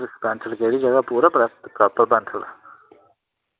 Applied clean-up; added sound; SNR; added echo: none; none; none; none.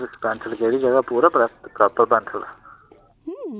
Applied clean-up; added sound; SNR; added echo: none; Chewing, mastication; 19 dB; none.